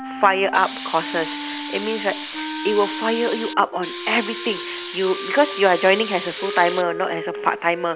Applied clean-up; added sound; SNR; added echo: none; Hiss + Wind instrument, woodwind instrument; 9 dB; none.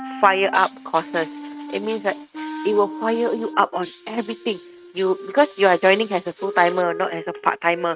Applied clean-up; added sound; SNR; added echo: neural mask model RNNoise.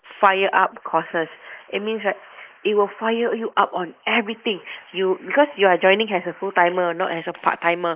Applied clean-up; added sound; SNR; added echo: neural mask model Resemble Enhance denoiser.